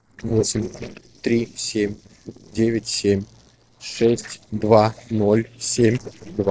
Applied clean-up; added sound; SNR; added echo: neural separator model SepFormer DNS4.